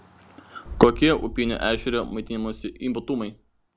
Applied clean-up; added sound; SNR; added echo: none; Boom; 13 dB; none.